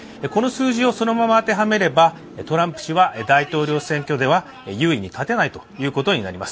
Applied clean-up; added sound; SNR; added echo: none; none; none; none.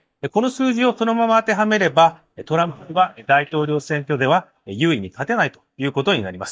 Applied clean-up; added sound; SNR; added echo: neural mask model DeepFilterNet 3.